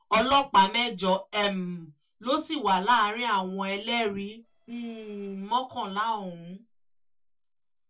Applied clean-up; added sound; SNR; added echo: neural separator model SepFormer DNS4.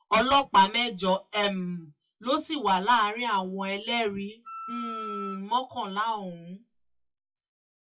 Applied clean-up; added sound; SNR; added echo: classical method WPE with log-MMSE.